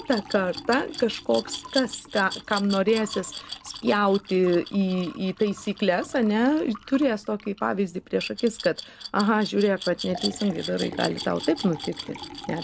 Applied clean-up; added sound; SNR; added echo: none; Liquid + Glass; 13 dB; none.